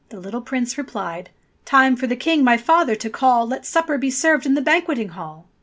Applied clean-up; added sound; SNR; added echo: none; none; none; none.